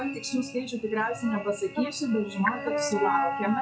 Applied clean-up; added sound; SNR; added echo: classical method log-MMSE.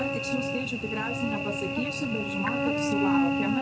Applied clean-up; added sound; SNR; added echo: none; Cricket / Buzz; -5 dB; none.